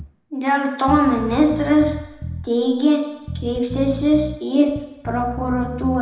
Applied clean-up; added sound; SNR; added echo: none; Bass guitar; 11 dB; reverberation time 0.9 s.